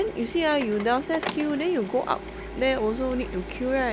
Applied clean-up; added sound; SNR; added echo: none; Printer; 10 dB; none.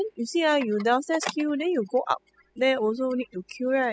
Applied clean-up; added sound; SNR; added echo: classical method spectral subtraction.